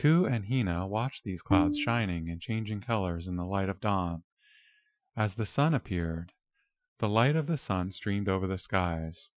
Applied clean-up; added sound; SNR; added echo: classical method Wiener filter.